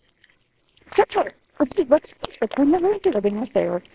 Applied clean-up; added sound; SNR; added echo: neural separator model SepFormer WHAMR!.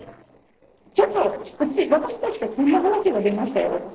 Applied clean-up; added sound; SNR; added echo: neural separator model SepFormer DNS4.